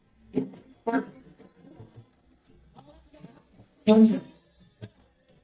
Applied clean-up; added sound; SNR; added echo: neural mask model DeepFilterNet 3.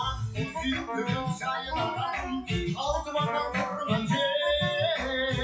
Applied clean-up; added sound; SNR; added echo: classical method WPE with log-MMSE.